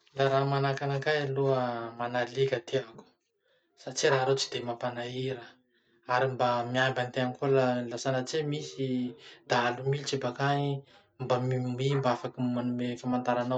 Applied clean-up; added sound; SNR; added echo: none; none; none; none.